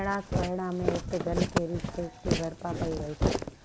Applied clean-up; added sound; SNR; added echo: none; Walk, footsteps; -1 dB; none.